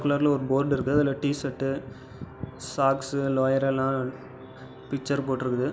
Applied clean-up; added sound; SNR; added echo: none; Musical instrument; 19 dB; none.